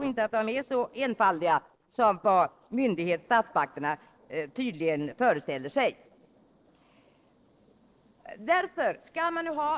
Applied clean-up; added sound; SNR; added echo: neural separator model SepFormer DNS4.